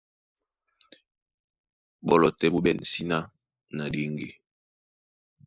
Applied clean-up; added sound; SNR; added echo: neural mask model Resemble Enhance denoiser.